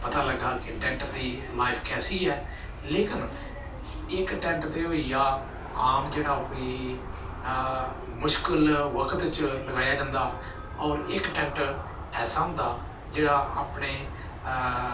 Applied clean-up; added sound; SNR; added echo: none; Aircraft; 9 dB; reverberation time 0.3 s.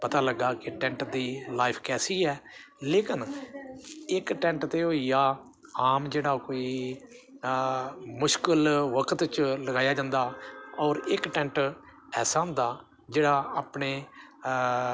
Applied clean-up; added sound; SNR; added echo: none; none; none; none.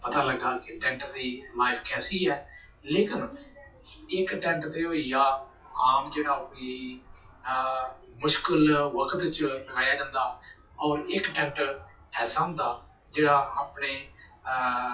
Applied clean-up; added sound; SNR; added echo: classical method WPE with log-MMSE.